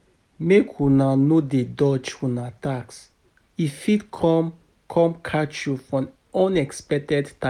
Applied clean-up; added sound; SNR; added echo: none; none; none; none.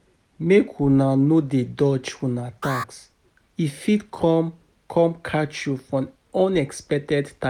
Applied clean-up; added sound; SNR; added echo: none; Alarm; 14 dB; none.